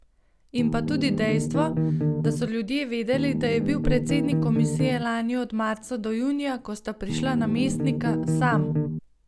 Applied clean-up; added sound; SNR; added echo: none; Bass guitar; -2 dB; none.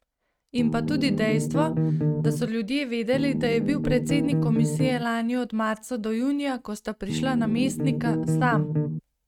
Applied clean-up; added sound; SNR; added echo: neural mask model RNNoise.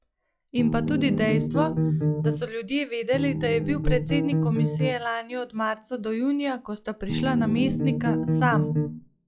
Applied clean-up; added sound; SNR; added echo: classical method log-MMSE.